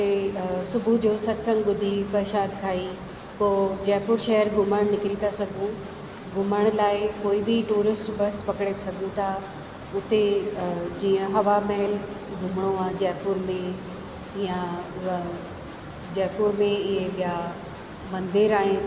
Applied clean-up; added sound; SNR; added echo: none; Guitar; 18 dB; none.